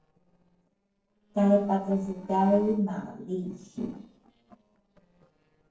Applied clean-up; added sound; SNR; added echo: neural separator model SepFormer DNS4.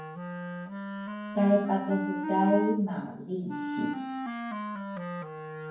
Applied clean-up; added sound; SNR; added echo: none; Wind instrument, woodwind instrument; 4 dB; reverberation time 0.9 s.